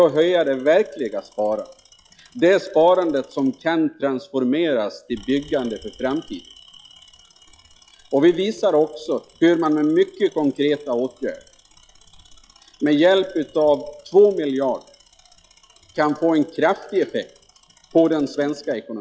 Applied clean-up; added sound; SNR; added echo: classical method log-MMSE.